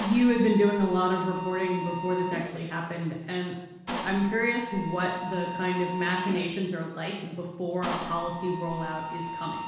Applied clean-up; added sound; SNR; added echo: none; Mechanisms; 9 dB; reverberation time 1.1 s.